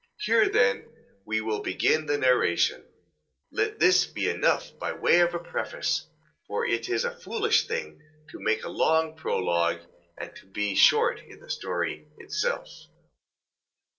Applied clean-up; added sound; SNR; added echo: neural separator model SepFormer DNS4.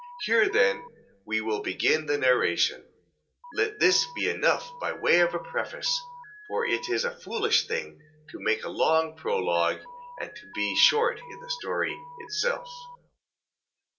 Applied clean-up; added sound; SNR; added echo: none; Alarm; 18 dB; reverberation time 0.2 s.